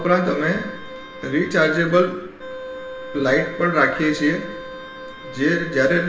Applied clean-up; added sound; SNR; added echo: none; Wind instrument, woodwind instrument; 14 dB; reverberation time 0.8 s.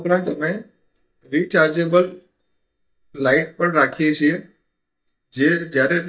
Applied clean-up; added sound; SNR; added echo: neural mask model DeepFilterNet 3.